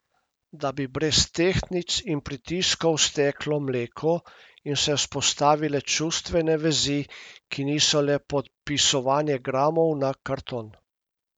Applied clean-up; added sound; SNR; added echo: none; none; none; none.